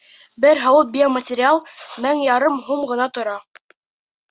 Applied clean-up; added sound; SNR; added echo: none; none; none; none.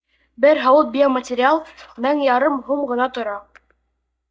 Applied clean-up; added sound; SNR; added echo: neural mask model DeepFilterNet 3.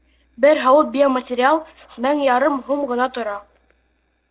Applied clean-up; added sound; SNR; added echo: neural separator model SepFormer DNS4.